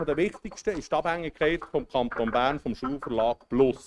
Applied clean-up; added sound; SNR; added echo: neural mask model RNNoise.